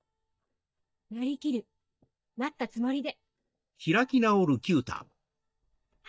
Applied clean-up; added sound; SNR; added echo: neural mask model DeepFilterNet 3.